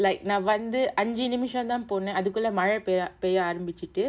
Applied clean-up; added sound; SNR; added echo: none; none; none; none.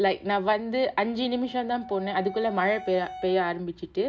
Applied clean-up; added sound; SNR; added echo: none; Wind instrument, woodwind instrument; 17 dB; none.